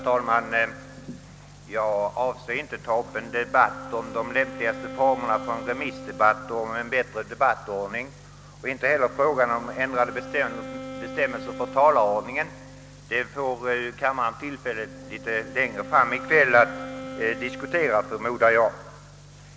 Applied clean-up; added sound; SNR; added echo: none; Wind instrument, woodwind instrument; 15 dB; none.